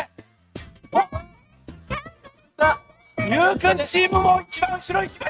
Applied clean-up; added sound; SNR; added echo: neural mask model RNNoise.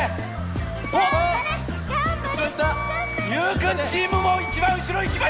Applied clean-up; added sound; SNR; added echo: none; Wind instrument, woodwind instrument; 10 dB; none.